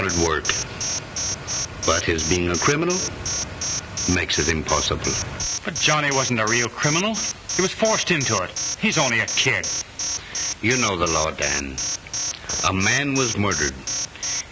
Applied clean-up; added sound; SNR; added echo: none; Alarm; 4 dB; none.